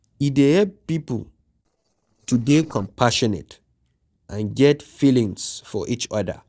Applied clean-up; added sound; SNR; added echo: neural separator model SepFormer DNS4.